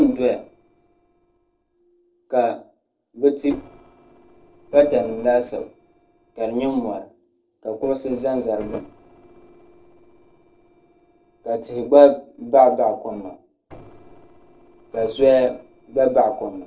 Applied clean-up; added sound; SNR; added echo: neural separator model SepFormer DNS4.